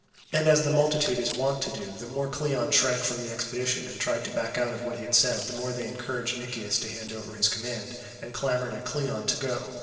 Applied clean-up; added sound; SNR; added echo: neural separator model SepFormer DNS4.